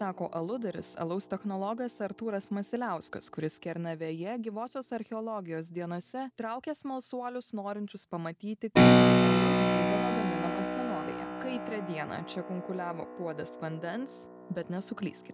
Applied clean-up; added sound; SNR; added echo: none; Keyboard (musical); -5 dB; none.